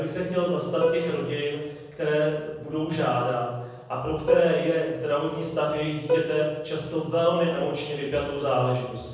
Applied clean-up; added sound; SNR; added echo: none; Plucked string instrument; 5 dB; reverberation time 1.1 s.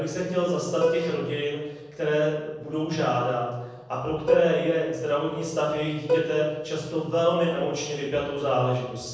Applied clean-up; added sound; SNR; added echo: neural separator model SepFormer DNS4.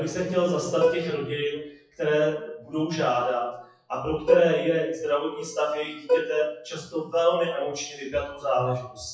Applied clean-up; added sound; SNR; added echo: classical method WPE with log-MMSE.